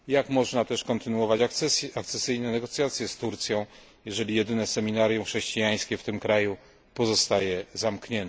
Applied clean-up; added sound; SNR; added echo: none; none; none; none.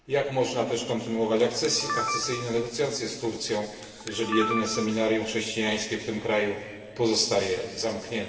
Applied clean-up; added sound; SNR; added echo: none; Camera; 8 dB; reverberation time 2.7 s.